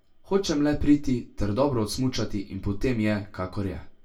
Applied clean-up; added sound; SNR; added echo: none; none; none; reverberation time 0.2 s.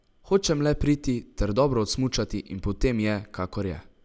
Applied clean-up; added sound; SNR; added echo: none; none; none; none.